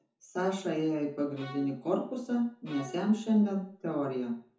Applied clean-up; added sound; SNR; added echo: none; Bowed string instrument; 17 dB; reverberation time 0.7 s.